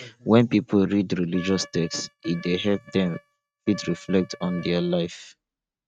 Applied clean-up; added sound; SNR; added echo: neural mask model RNNoise.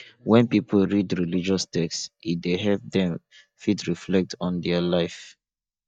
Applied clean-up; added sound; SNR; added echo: neural mask model DeepFilterNet 3.